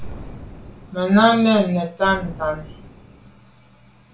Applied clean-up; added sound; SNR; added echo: none; Boom; 18 dB; reverberation time 0.3 s.